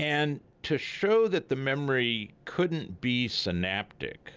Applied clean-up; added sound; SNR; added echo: none; none; none; none.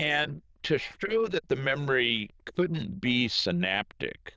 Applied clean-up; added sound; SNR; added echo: neural diffusion model UNIVERSE++.